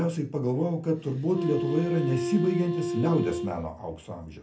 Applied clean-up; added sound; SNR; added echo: none; Wind instrument, woodwind instrument; 4 dB; reverberation time 0.3 s.